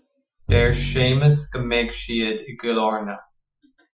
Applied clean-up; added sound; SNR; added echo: classical method Wiener filter.